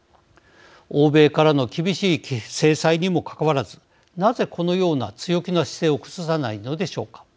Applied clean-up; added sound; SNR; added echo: none; none; none; none.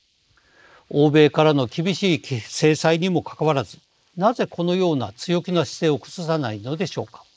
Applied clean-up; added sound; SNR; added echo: neural mask model Resemble Enhance denoiser.